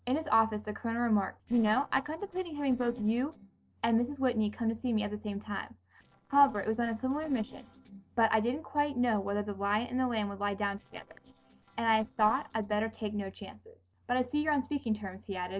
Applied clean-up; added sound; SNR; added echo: neural separator model SepFormer DNS4.